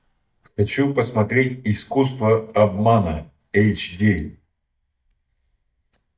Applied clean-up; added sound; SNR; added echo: neural mask model DeepFilterNet 3.